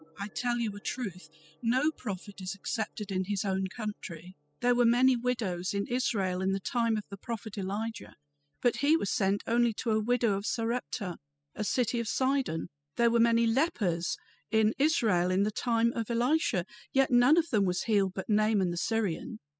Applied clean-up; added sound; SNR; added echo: classical method spectral subtraction.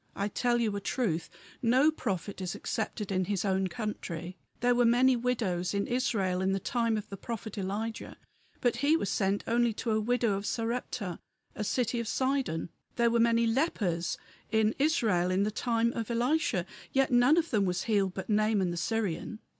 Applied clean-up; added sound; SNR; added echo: none; none; none; none.